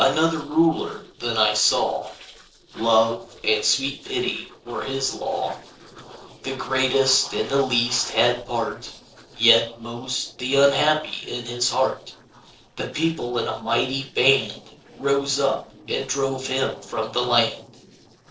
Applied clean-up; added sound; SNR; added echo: neural separator model SepFormer DNS4.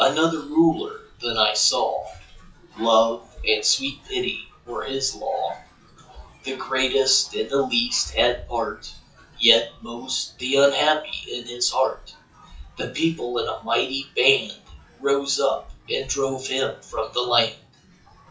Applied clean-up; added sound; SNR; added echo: classical method WPE with log-MMSE.